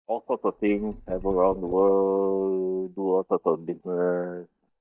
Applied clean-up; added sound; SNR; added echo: neural mask model DeepFilterNet 3.